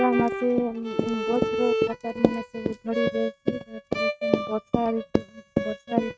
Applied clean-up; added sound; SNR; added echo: neural mask model RNNoise.